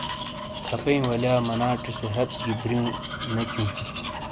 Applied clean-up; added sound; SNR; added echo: none; Domestic sounds, home sounds; 5 dB; none.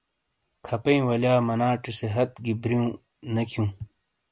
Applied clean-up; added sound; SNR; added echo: none; none; none; none.